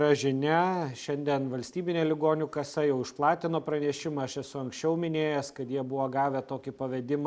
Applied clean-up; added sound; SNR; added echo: none; none; none; none.